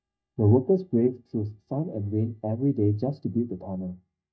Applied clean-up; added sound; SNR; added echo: neural mask model DeepFilterNet 3.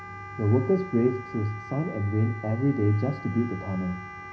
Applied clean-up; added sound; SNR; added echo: none; Wind instrument, woodwind instrument; 15 dB; reverberation time 0.4 s.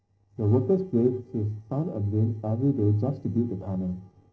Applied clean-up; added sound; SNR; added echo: neural separator model SepFormer DNS4.